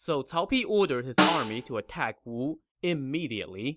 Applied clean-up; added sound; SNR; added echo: none; Snare drum; 2 dB; none.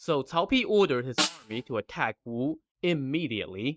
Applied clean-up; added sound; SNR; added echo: neural mask model RNNoise.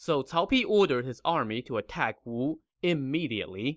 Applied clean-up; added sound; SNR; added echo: none; none; none; none.